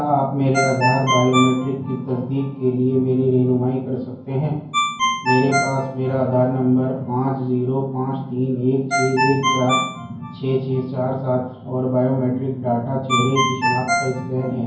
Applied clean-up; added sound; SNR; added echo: none; Ringtone; 6 dB; reverberation time 0.9 s.